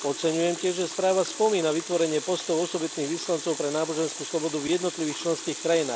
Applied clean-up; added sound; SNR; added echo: none; Water tap, faucet; 10 dB; none.